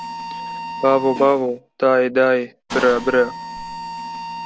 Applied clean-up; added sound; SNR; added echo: none; Mechanisms; 11 dB; none.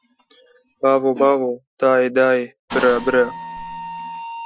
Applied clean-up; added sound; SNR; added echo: classical method Wiener filter.